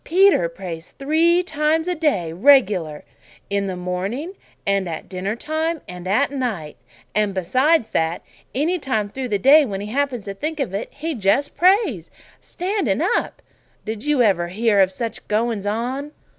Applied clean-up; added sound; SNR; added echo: none; none; none; none.